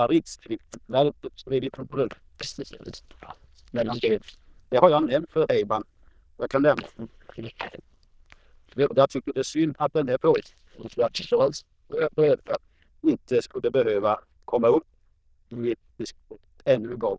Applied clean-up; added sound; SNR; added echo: neural diffusion model UNIVERSE++.